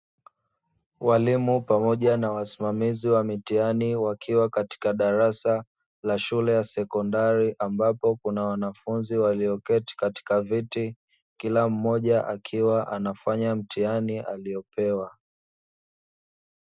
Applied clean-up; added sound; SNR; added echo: none; none; none; none.